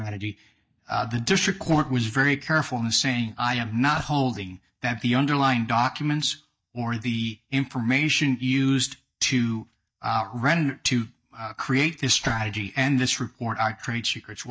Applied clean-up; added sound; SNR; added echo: neural mask model DeepFilterNet 3.